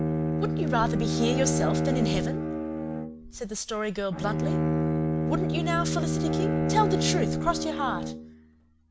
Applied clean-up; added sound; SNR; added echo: none; Bowed string instrument; -4 dB; none.